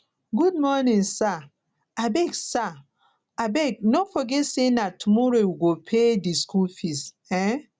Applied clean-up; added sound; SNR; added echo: none; none; none; none.